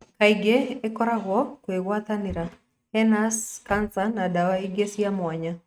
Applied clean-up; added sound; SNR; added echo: neural mask model RNNoise.